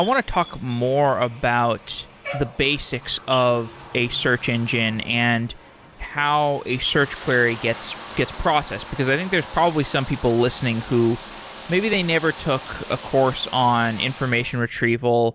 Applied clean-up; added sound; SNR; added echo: none; Bathtub (filling or washing); 15 dB; none.